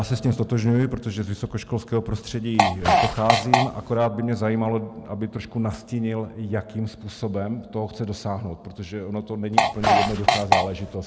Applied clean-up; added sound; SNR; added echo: none; Fart; -5 dB; none.